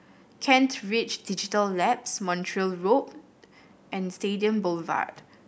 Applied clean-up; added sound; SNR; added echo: none; none; none; none.